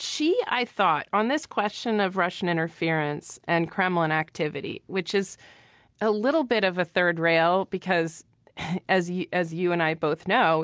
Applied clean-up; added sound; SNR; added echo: none; none; none; none.